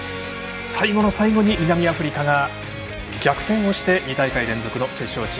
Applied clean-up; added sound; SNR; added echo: none; none; none; none.